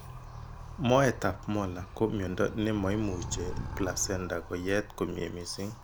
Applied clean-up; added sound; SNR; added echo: none; Animal; 10 dB; none.